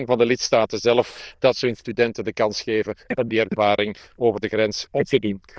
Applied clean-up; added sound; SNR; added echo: neural diffusion model UNIVERSE++.